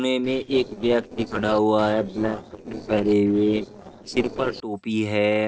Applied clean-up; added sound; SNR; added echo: neural separator model SepFormer DNS4.